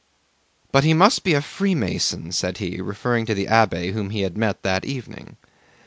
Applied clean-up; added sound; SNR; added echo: none; none; none; none.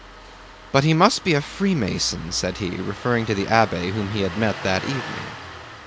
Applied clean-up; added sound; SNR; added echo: none; Engine starting; 13 dB; none.